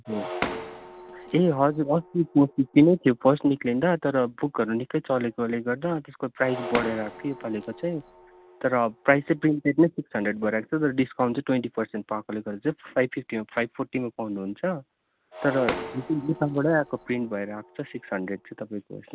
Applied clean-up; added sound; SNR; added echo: none; Shatter; 12 dB; none.